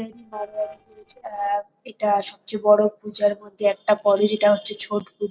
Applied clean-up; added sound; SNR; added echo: neural separator model SepFormer DNS4.